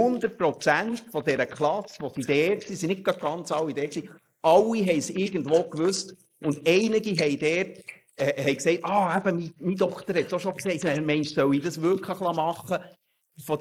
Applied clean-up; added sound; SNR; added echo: neural mask model Resemble Enhance denoiser.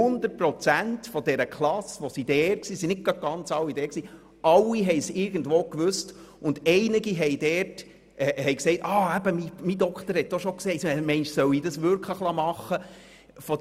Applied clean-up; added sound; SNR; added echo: none; none; none; none.